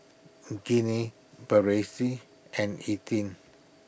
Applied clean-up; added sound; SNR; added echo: none; none; none; none.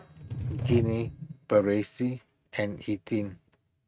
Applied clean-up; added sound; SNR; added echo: neural mask model RNNoise.